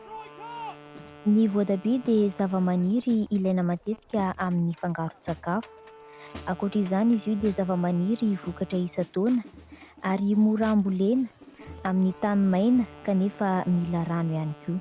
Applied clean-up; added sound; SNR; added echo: none; Crowd + Wind instrument, woodwind instrument; 20 dB; none.